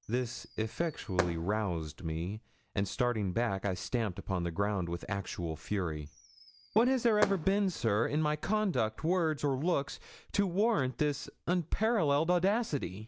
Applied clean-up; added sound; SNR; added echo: none; Fireworks; 11 dB; none.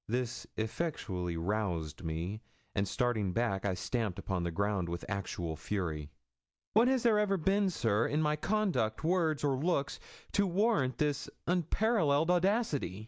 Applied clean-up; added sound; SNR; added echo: none; none; none; none.